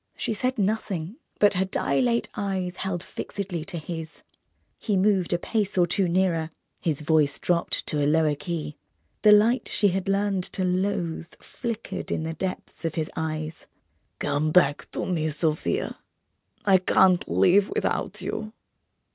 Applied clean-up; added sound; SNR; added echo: none; none; none; none.